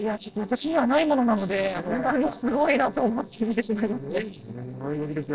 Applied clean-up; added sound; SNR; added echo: neural separator model SepFormer DNS4.